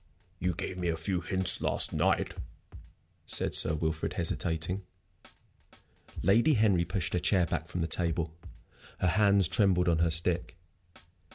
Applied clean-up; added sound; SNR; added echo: none; Drum kit; 16 dB; none.